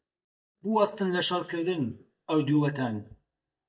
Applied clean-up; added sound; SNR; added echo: neural mask model DeepFilterNet 3.